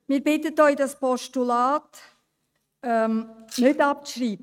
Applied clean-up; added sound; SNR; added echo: neural mask model RNNoise.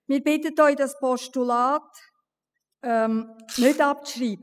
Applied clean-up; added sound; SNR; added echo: classical method spectral subtraction.